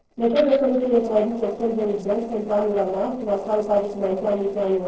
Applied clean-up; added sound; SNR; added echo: neural separator model SepFormer DNS4.